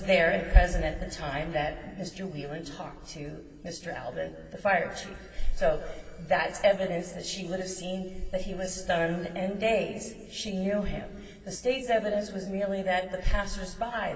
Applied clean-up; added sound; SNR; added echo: none; none; none; reverberation time 1.9 s.